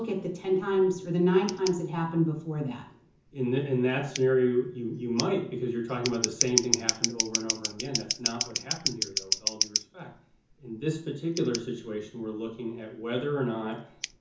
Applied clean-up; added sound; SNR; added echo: none; Scissors; 6 dB; reverberation time 0.6 s.